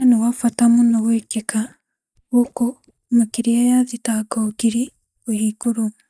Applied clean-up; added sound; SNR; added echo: neural mask model DeepFilterNet 3.